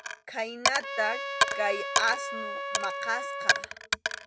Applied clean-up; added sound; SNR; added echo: none; Trumpet + Coin (dropping); -3 dB; none.